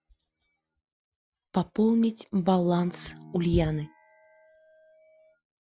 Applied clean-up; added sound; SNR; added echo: classical method Wiener filter.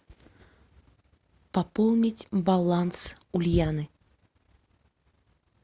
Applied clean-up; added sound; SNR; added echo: none; none; none; none.